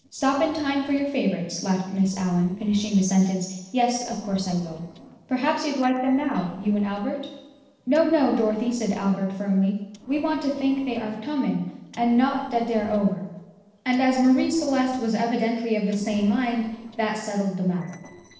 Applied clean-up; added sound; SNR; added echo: neural separator model SepFormer DNS4.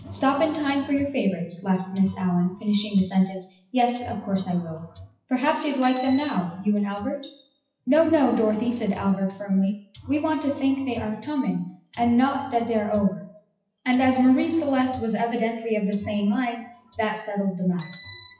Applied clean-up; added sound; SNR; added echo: classical method WPE with log-MMSE.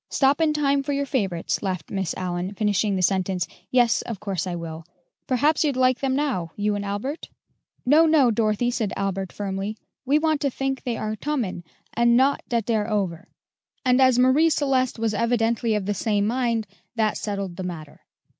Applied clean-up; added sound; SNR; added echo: none; none; none; none.